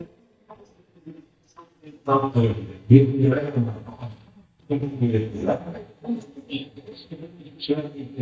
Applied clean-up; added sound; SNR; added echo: neural mask model DeepFilterNet 3.